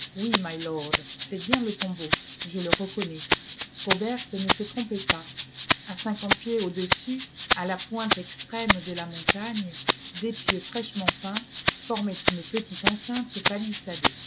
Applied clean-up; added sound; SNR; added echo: none; Rattle (instrument); -3 dB; none.